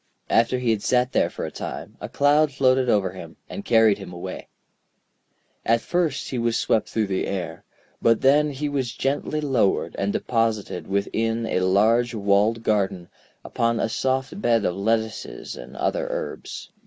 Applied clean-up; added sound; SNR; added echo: none; none; none; none.